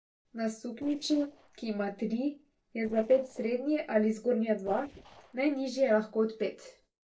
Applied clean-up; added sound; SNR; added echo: neural separator model SepFormer DNS4.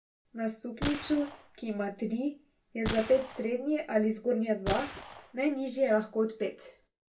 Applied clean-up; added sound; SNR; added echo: none; Gunshot, gunfire; 9 dB; reverberation time 0.2 s.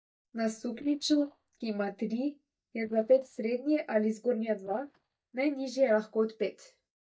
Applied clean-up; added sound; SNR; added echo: neural mask model DeepFilterNet 3.